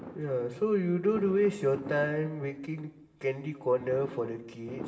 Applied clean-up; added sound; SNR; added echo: none; Fireworks; 17 dB; reverberation time 0.8 s.